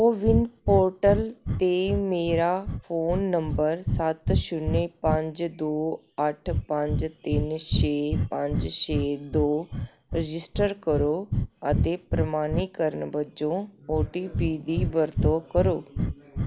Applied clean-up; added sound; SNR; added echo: none; Breathing; 3 dB; none.